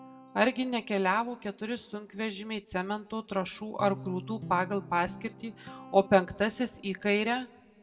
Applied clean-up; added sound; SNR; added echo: none; Guitar; 18 dB; reverberation time 0.9 s.